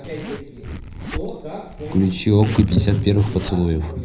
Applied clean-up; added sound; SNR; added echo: none; Zipper (clothing); 12 dB; reverberation time 0.5 s.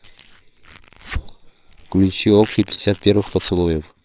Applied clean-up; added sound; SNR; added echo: neural separator model SepFormer WHAMR!.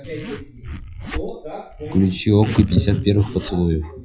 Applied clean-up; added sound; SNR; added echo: classical method WPE with log-MMSE.